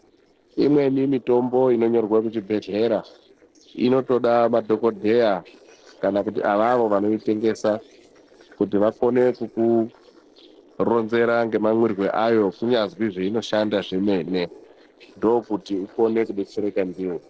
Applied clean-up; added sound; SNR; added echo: neural separator model SepFormer DNS4.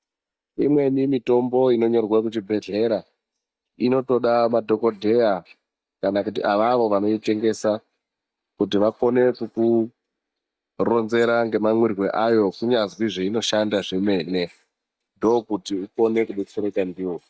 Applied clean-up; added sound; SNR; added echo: neural mask model DeepFilterNet 3.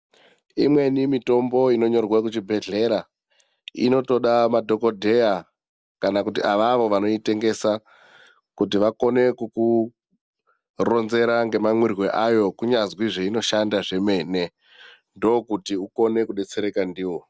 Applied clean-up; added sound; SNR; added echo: none; none; none; none.